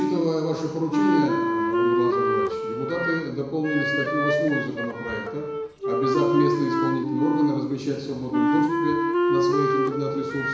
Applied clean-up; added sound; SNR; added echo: none; Wind instrument, woodwind instrument; -3 dB; reverberation time 1.0 s.